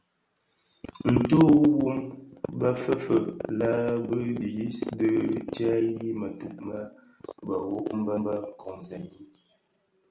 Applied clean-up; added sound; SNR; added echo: none; none; none; none.